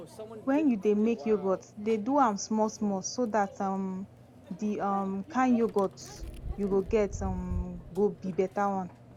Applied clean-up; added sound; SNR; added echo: none; Microwave oven; 13 dB; none.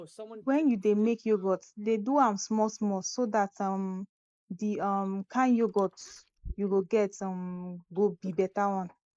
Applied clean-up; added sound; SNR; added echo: neural mask model Resemble Enhance denoiser.